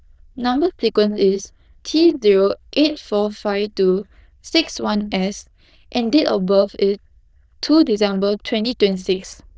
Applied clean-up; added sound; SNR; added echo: neural diffusion model UNIVERSE++.